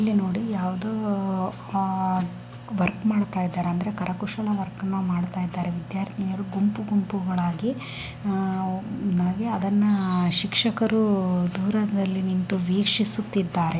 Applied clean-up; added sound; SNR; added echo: none; none; none; none.